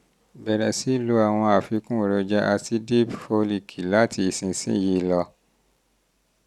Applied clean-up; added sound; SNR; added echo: none; none; none; none.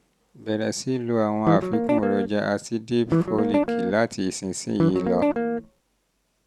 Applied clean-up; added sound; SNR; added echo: none; Guitar; -2 dB; none.